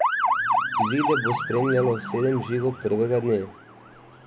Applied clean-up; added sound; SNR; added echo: none; Motor vehicle (road) / Siren; 2 dB; none.